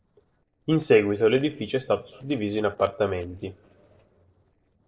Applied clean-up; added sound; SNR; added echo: neural separator model SepFormer DNS4.